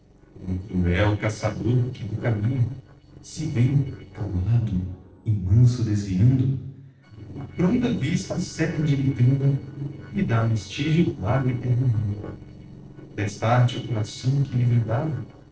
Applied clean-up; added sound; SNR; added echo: neural separator model SepFormer DNS4.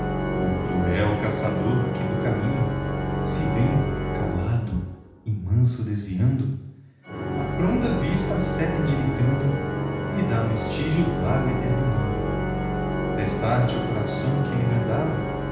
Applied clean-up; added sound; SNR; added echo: none; Organ; 1 dB; reverberation time 0.9 s.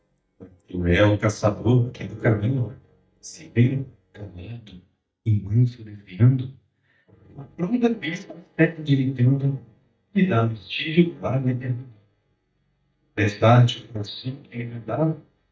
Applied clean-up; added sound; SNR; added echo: neural mask model DeepFilterNet 3.